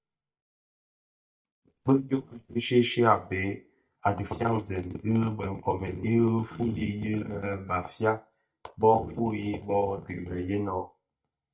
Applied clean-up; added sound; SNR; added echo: neural mask model DeepFilterNet 3.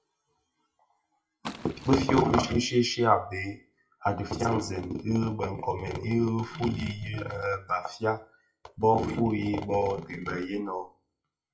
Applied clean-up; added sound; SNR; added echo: classical method WPE with log-MMSE.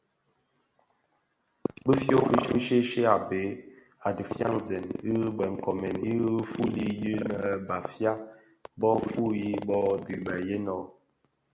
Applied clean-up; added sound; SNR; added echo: none; none; none; none.